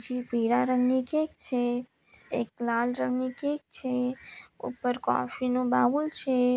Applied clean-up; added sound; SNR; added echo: none; none; none; none.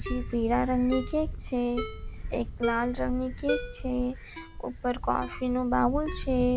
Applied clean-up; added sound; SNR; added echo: none; Ringtone + Camera; 6 dB; none.